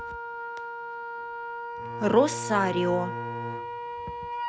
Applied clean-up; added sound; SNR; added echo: none; Wind instrument, woodwind instrument + Bowed string instrument; 4 dB; none.